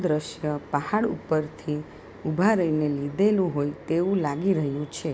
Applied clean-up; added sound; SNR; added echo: none; none; none; none.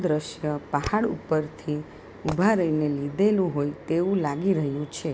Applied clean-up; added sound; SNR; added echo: none; Fireworks; 16 dB; none.